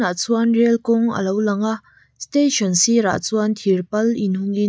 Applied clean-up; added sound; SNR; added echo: none; none; none; none.